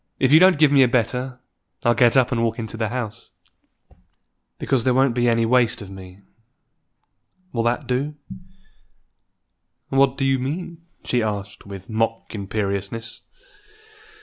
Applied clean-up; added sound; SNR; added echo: none; none; none; none.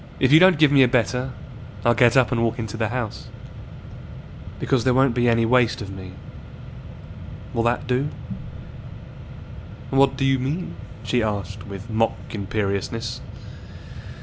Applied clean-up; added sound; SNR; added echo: none; Mechanisms; 11 dB; none.